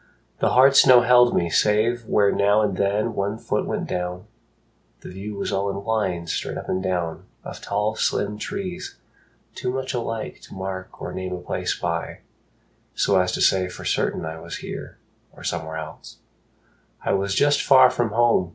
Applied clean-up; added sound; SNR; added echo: none; none; none; none.